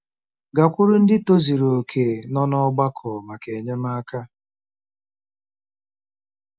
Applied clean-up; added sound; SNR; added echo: none; none; none; none.